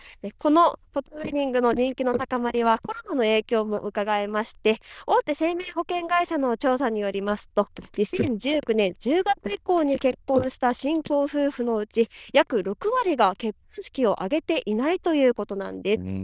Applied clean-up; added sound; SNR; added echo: neural diffusion model UNIVERSE++.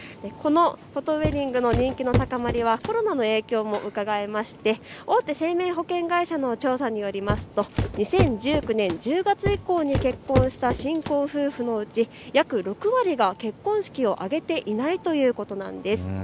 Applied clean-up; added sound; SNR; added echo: none; Walk, footsteps; 4 dB; none.